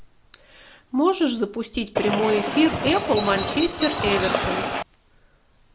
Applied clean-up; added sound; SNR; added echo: none; Bird; 2 dB; none.